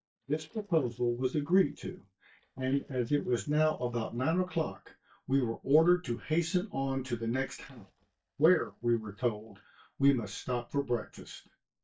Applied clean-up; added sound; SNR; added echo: neural mask model DeepFilterNet 3.